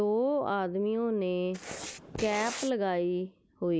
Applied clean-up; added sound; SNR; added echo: none; Writing; 10 dB; none.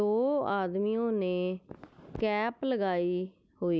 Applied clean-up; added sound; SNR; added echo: none; none; none; none.